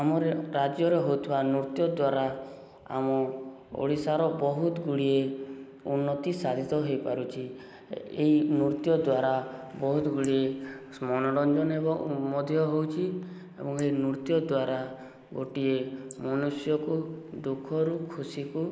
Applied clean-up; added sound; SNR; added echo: neural mask model Resemble Enhance denoiser.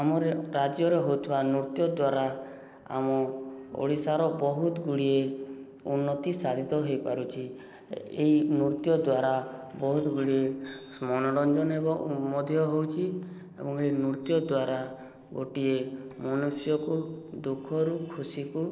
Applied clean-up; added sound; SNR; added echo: neural separator model SepFormer DNS4.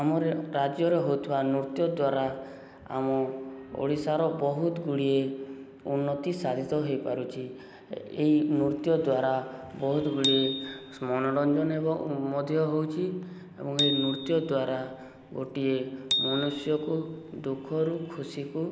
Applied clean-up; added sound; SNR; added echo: none; Bicycle bell; 7 dB; none.